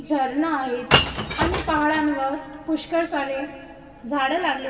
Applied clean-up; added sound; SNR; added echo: none; Shatter / Crushing; 2 dB; reverberation time 2.4 s.